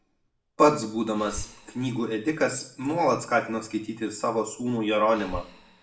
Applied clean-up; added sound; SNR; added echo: none; Breathing; 19 dB; reverberation time 0.5 s.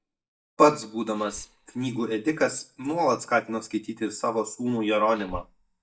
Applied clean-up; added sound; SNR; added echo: neural mask model DeepFilterNet 3.